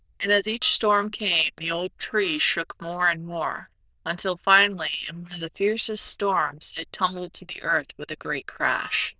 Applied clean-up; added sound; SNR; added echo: neural diffusion model UNIVERSE++.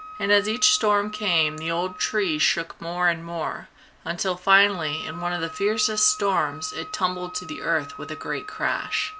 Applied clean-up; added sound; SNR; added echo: none; Wind instrument, woodwind instrument; 15 dB; none.